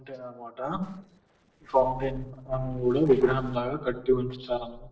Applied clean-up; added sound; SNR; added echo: neural separator model SepFormer DNS4.